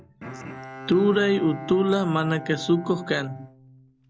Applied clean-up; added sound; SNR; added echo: none; Bowed string instrument; 15 dB; none.